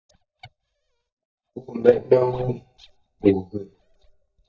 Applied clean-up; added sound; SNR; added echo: neural mask model DeepFilterNet 3.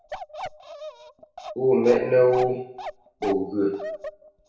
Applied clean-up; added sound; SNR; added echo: none; Bark; 13 dB; reverberation time 0.6 s.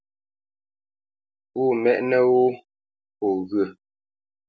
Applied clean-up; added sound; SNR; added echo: none; none; none; none.